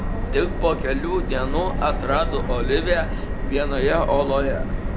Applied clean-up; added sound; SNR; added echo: none; Subway, metro, underground; 0 dB; none.